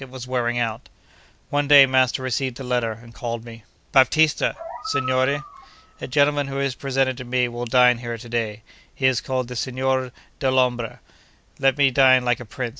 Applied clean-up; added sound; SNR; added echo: none; Animal; 11 dB; none.